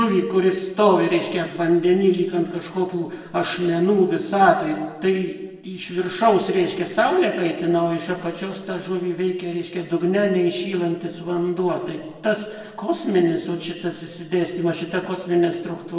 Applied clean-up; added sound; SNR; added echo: none; none; none; reverberation time 1.1 s.